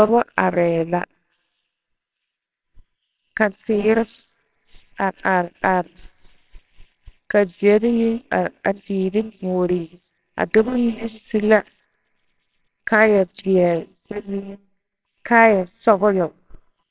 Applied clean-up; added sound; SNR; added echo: neural separator model SepFormer WHAMR!.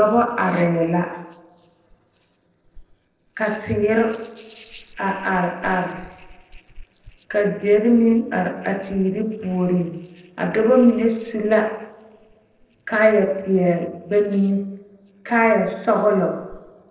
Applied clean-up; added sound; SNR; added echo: neural separator model SepFormer DNS4.